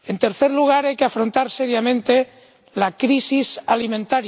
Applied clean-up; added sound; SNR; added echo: none; none; none; none.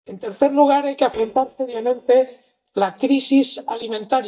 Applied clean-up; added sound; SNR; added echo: neural mask model DeepFilterNet 3.